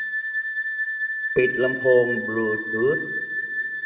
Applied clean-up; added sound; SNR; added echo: none; Wind instrument, woodwind instrument; 2 dB; reverberation time 1.1 s.